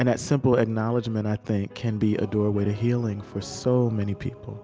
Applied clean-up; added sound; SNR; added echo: none; none; none; none.